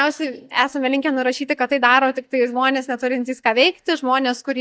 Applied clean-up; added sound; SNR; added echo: neural mask model DeepFilterNet 3.